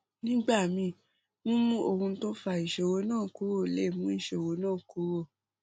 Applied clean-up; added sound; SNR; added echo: none; none; none; none.